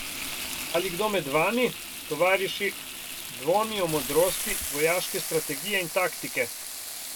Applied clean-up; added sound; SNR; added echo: none; Frying (food); 7 dB; none.